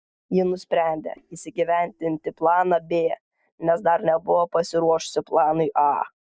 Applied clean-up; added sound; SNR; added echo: neural mask model DeepFilterNet 3.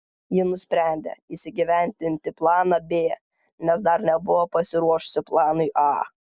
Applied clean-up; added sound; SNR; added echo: none; none; none; none.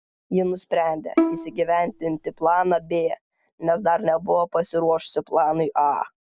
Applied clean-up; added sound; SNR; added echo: none; Bowed string instrument; 5 dB; none.